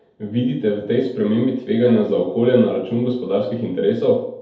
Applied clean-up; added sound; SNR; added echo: none; none; none; reverberation time 2.1 s.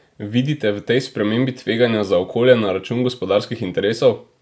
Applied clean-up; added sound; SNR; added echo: none; none; none; none.